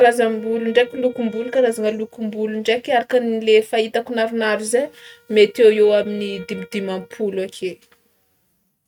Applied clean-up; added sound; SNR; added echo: neural mask model RNNoise.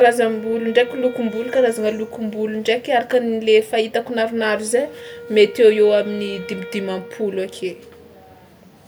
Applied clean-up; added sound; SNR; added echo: none; Wind instrument, woodwind instrument; 17 dB; none.